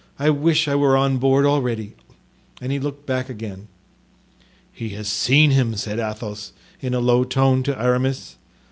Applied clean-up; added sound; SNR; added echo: none; none; none; none.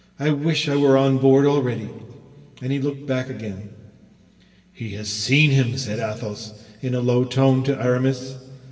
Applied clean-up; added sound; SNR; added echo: none; none; none; reverberation time 2.6 s.